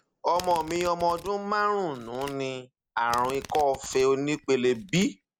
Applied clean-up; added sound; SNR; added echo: none; Domestic sounds, home sounds; 18 dB; none.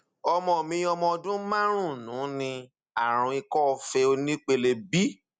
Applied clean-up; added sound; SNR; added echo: none; none; none; none.